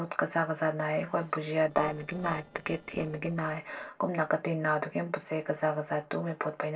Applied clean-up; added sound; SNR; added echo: neural separator model SepFormer DNS4.